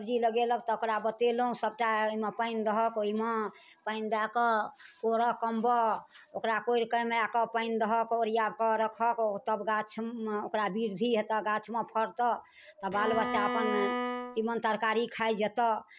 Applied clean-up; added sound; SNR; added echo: none; Bowed string instrument; 3 dB; none.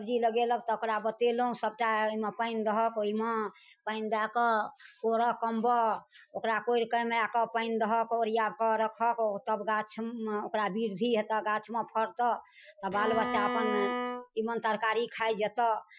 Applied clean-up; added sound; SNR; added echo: classical method Wiener filter.